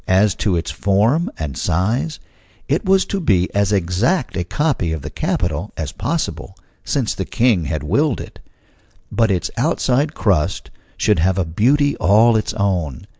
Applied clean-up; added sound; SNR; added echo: none; none; none; none.